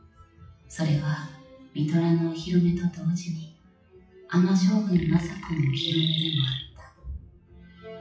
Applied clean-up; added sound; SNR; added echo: classical method WPE with log-MMSE.